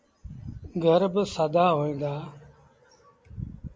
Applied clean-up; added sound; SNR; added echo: none; none; none; none.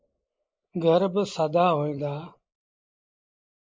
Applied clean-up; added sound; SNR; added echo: neural mask model Resemble Enhance denoiser.